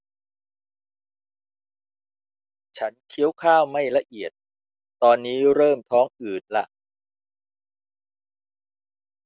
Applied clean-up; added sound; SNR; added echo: none; none; none; none.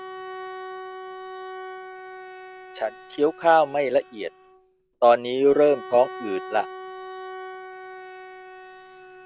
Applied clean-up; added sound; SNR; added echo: none; Bowed string instrument; 14 dB; none.